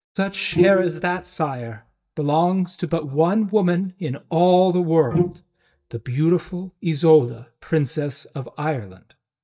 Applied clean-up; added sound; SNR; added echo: neural mask model DeepFilterNet 3.